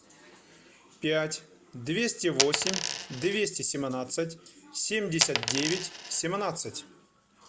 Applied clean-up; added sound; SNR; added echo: none; Coin (dropping); -1 dB; none.